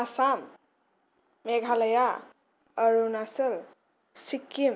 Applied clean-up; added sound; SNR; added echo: none; none; none; none.